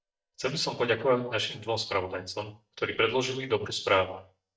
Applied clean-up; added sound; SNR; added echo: neural mask model DeepFilterNet 3.